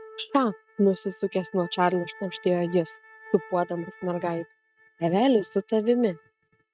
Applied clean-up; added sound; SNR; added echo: neural mask model RNNoise.